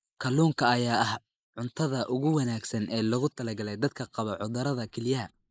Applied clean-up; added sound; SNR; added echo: neural mask model Resemble Enhance denoiser.